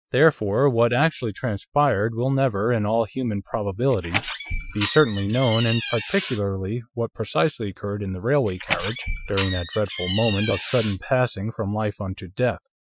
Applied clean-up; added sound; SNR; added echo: classical method Wiener filter.